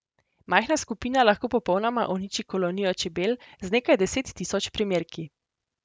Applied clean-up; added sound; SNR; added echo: none; none; none; none.